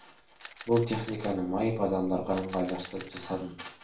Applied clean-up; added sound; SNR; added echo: none; Camera; 17 dB; reverberation time 0.4 s.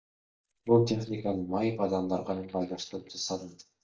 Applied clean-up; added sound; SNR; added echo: neural mask model DeepFilterNet 3.